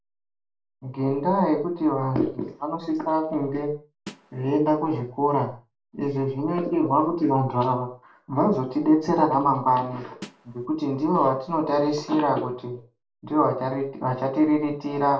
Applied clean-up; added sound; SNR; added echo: none; Snare drum; 18 dB; reverberation time 0.3 s.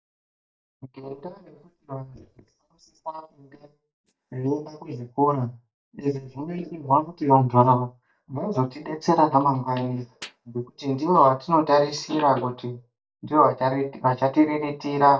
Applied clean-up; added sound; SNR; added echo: neural mask model DeepFilterNet 3.